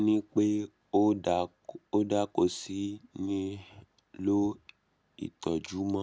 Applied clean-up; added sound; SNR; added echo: none; none; none; none.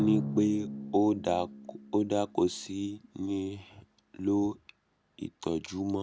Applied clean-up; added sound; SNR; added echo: none; Drum; 10 dB; none.